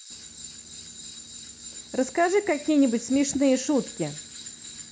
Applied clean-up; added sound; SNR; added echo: none; Tools; 14 dB; none.